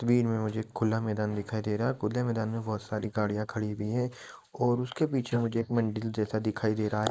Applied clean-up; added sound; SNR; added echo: neural mask model Resemble Enhance denoiser.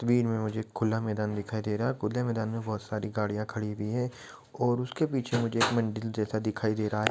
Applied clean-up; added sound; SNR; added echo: none; none; none; none.